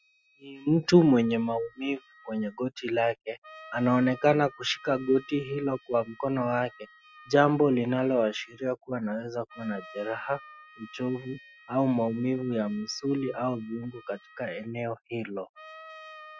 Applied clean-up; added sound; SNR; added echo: classical method Wiener filter.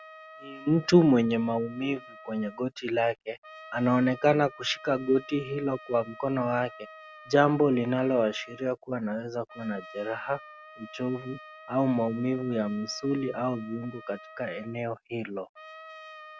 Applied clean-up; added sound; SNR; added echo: none; Trumpet; 19 dB; none.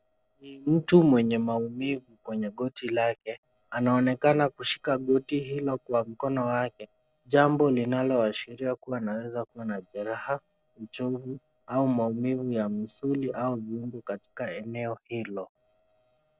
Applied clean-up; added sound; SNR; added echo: neural separator model SepFormer DNS4.